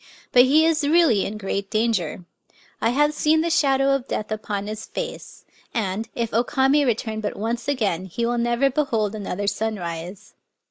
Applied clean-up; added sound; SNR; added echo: neural mask model Resemble Enhance denoiser.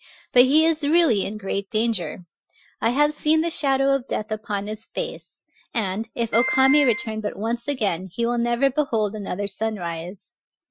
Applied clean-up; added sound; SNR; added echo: classical method Wiener filter.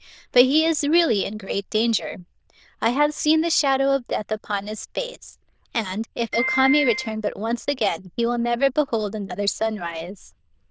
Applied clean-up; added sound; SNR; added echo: neural diffusion model UNIVERSE++.